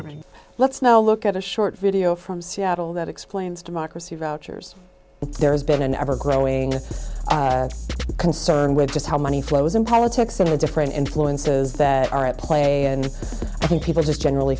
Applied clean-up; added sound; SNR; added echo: none; none; none; none.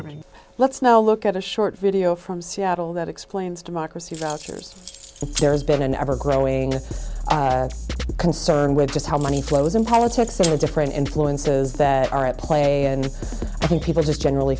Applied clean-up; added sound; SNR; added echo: none; Keys jangling; 15 dB; none.